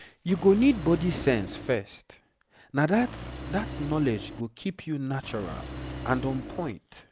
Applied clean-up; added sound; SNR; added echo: none; Engine; 10 dB; none.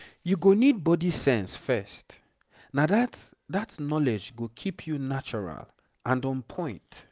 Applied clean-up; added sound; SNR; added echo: none; none; none; none.